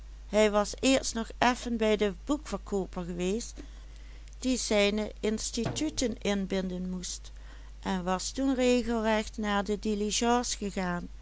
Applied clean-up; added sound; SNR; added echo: none; Drum; 15 dB; none.